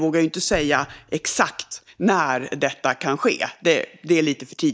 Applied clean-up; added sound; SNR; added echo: neural mask model DeepFilterNet 3.